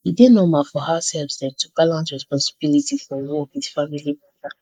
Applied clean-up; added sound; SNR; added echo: neural mask model Resemble Enhance denoiser.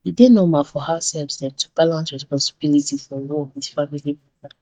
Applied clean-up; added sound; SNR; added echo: neural mask model DeepFilterNet 3.